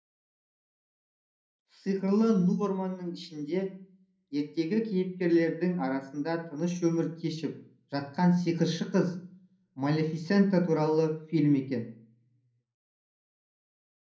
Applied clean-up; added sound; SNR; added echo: none; none; none; reverberation time 0.6 s.